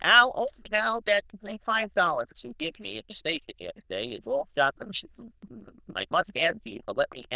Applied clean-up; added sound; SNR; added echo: neural diffusion model UNIVERSE++.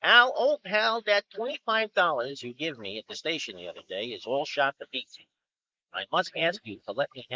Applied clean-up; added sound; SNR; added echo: neural mask model Resemble Enhance denoiser.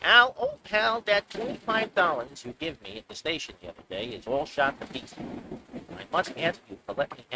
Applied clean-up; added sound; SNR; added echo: neural mask model RNNoise.